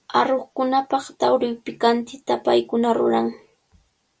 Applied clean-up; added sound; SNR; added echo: none; none; none; none.